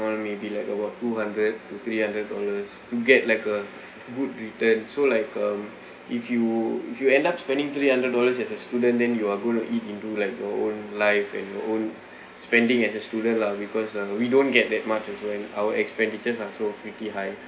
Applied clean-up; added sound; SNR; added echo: none; none; none; none.